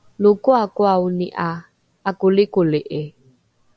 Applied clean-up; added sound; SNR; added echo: none; none; none; none.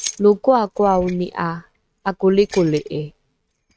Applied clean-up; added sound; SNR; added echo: neural mask model RNNoise.